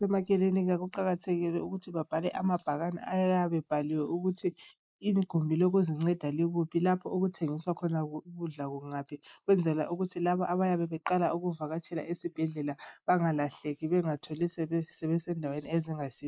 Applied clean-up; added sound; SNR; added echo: neural mask model Resemble Enhance denoiser.